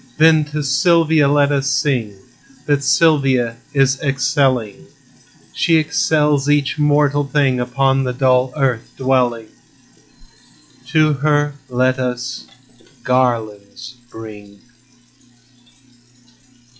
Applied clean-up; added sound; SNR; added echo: classical method log-MMSE.